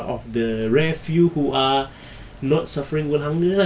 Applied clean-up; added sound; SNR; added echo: none; Cricket; 15 dB; none.